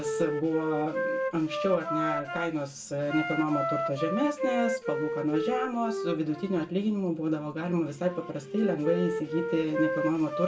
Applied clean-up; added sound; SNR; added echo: none; Wind instrument, woodwind instrument; 3 dB; reverberation time 0.2 s.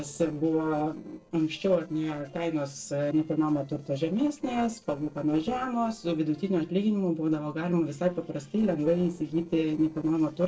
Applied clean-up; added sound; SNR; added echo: neural separator model SepFormer DNS4.